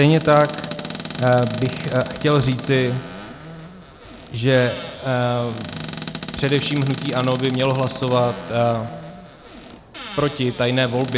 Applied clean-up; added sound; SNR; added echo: none; Squeak / Cupboard open or close; 12 dB; none.